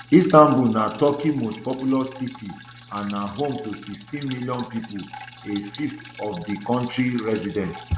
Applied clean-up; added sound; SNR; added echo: none; Drip; 14 dB; none.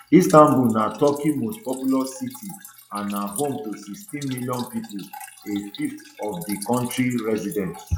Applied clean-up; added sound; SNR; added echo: classical method log-MMSE.